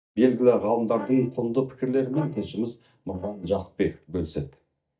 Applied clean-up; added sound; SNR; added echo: neural mask model DeepFilterNet 3.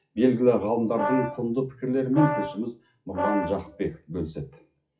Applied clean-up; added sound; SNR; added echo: classical method WPE with log-MMSE.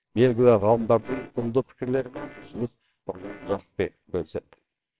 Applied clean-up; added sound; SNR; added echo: neural separator model SepFormer WHAMR!.